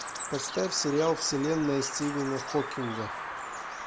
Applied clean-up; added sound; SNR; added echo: none; Bird vocalization, bird call, bird song; 7 dB; none.